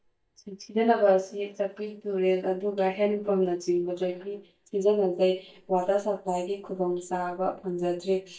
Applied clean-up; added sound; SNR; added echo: neural mask model DeepFilterNet 3.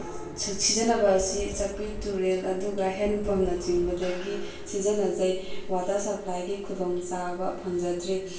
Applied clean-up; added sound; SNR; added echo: none; Wind; 11 dB; reverberation time 0.3 s.